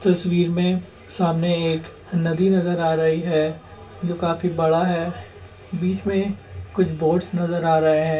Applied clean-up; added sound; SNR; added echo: none; none; none; reverberation time 0.2 s.